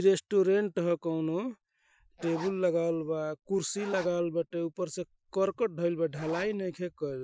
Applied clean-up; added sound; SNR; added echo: classical method Wiener filter.